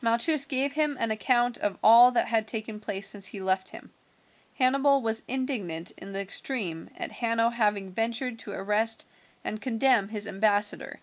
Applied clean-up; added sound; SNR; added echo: none; none; none; none.